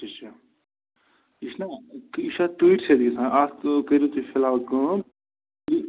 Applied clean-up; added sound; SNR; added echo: none; none; none; none.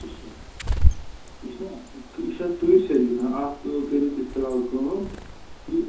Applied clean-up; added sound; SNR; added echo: none; Bird; 2 dB; reverberation time 0.6 s.